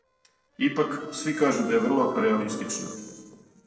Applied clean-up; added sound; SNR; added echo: neural separator model SepFormer DNS4.